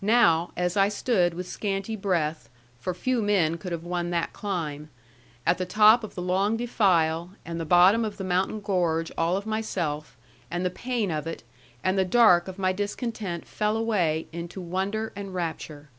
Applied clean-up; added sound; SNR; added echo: none; none; none; none.